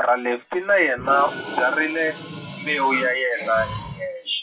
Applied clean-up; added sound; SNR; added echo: classical method WPE with log-MMSE.